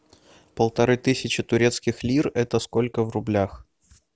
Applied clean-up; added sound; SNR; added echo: none; none; none; none.